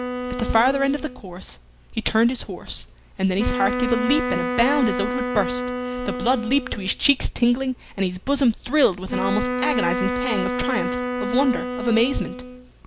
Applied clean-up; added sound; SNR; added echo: none; Wind instrument, woodwind instrument; 5 dB; none.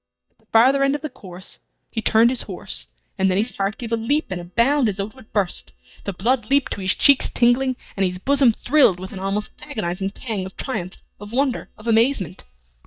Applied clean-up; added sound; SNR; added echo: neural mask model DeepFilterNet 3.